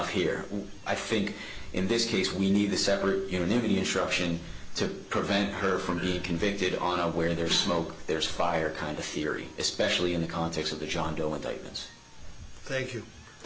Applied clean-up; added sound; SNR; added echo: none; Meow; 13 dB; none.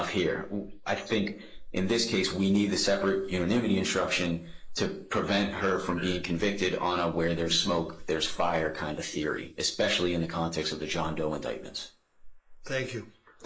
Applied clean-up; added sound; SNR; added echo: neural mask model Resemble Enhance denoiser.